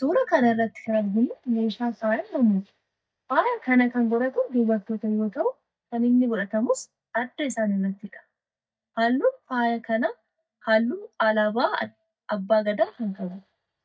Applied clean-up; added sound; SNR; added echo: neural mask model DeepFilterNet 3.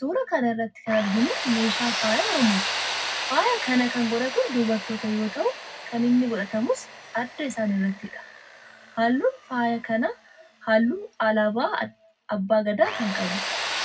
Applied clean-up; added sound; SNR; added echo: none; Tools; 7 dB; reverberation time 0.4 s.